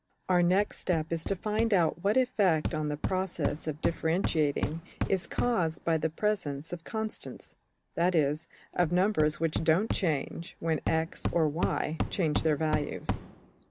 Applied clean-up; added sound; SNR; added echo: none; Hammer; 8 dB; none.